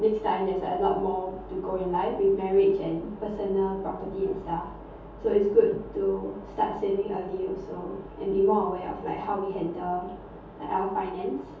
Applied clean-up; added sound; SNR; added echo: none; none; none; reverberation time 0.6 s.